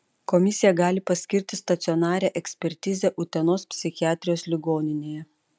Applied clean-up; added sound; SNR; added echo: none; none; none; none.